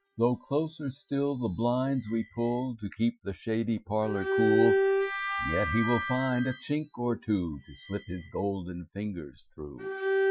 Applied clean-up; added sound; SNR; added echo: classical method Wiener filter.